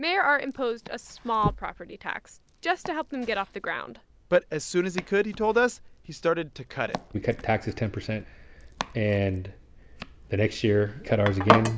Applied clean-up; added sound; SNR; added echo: none; Domestic sounds, home sounds; 7 dB; none.